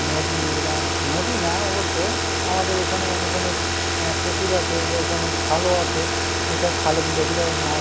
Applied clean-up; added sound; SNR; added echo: none; Car; -4 dB; none.